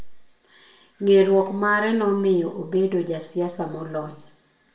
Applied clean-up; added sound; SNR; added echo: none; none; none; reverberation time 0.4 s.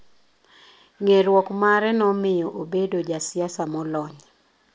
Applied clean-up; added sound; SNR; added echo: none; none; none; none.